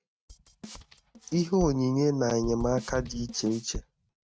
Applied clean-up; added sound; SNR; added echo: neural mask model RNNoise.